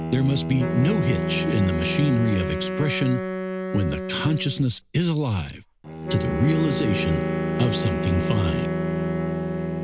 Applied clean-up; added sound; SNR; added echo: none; Bowed string instrument + Wind instrument, woodwind instrument; 2 dB; none.